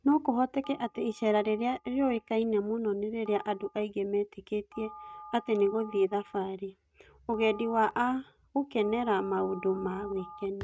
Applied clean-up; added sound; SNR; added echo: neural mask model RNNoise.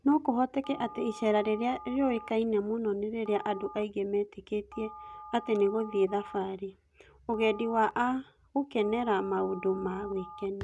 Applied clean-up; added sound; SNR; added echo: none; Telephone; 18 dB; none.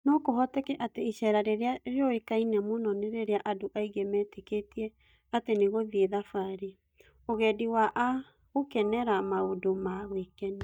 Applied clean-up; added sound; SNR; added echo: neural mask model DeepFilterNet 3.